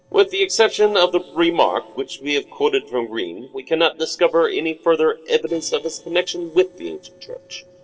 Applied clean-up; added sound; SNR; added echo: neural separator model SepFormer DNS4.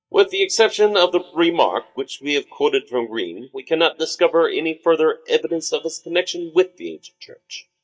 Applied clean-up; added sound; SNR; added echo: neural mask model DeepFilterNet 3.